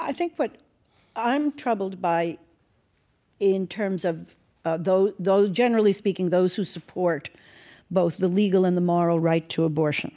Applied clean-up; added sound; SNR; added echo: none; none; none; none.